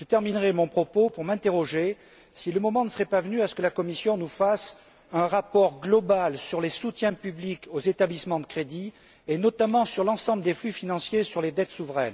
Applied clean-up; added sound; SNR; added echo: none; none; none; none.